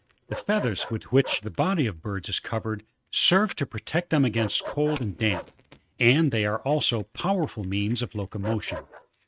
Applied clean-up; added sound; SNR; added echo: neural mask model RNNoise.